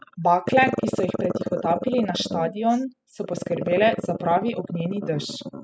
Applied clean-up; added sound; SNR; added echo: classical method spectral subtraction.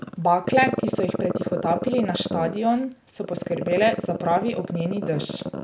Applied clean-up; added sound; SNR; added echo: none; Growling; 5 dB; none.